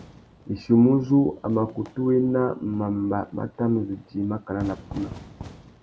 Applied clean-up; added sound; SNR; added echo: none; Fire / Fireworks; 20 dB; none.